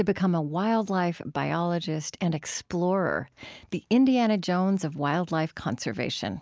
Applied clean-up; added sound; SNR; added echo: none; none; none; none.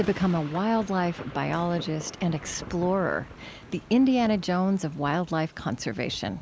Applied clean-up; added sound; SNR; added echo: none; Thunder / Rain; 16 dB; none.